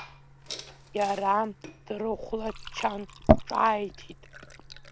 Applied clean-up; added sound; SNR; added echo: none; Fill (with liquid) / Glass; 0 dB; none.